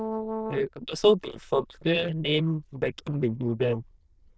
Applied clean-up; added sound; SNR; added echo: neural diffusion model UNIVERSE++.